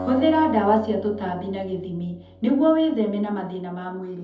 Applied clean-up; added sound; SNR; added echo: none; Acoustic guitar; 15 dB; reverberation time 0.7 s.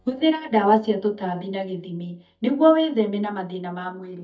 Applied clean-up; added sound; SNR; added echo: neural mask model DeepFilterNet 3.